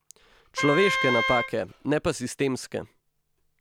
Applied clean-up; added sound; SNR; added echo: none; Wind instrument, woodwind instrument; 2 dB; none.